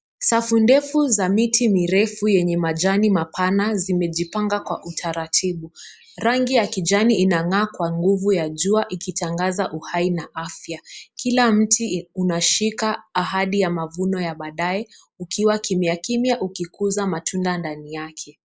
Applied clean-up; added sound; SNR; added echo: neural mask model Resemble Enhance denoiser.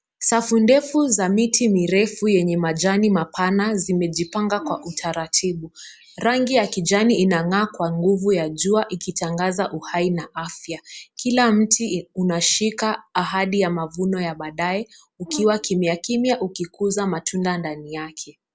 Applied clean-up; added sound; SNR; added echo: none; Brass instrument; 16 dB; none.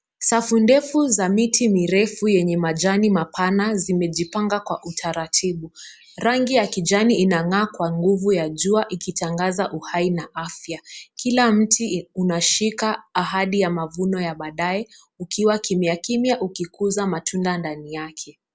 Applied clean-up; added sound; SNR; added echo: none; none; none; none.